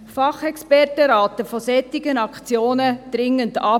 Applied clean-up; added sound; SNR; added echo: none; none; none; none.